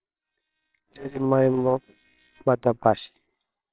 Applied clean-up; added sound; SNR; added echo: neural separator model SepFormer WHAMR!.